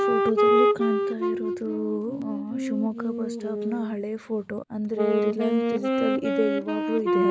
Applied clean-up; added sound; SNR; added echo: none; Wind instrument, woodwind instrument; -4 dB; none.